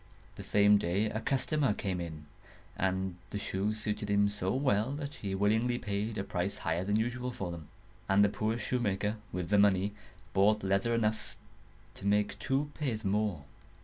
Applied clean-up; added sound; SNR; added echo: none; none; none; none.